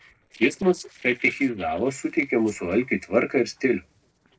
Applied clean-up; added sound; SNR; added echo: neural separator model SepFormer DNS4.